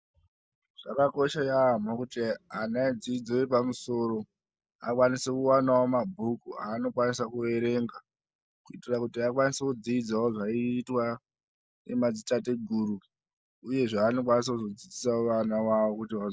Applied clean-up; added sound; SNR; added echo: none; none; none; none.